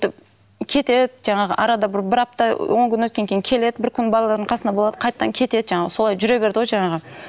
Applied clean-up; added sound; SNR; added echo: none; none; none; none.